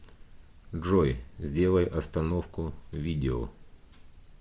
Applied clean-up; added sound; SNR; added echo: none; none; none; none.